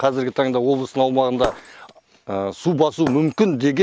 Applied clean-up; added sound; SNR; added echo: none; Shatter; 17 dB; none.